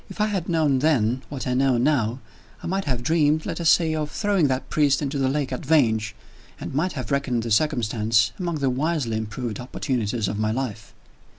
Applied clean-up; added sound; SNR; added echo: none; none; none; none.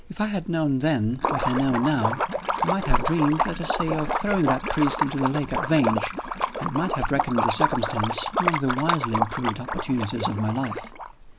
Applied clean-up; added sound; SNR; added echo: none; Liquid; 2 dB; none.